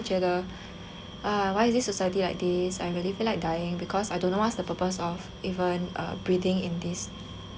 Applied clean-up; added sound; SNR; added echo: none; none; none; none.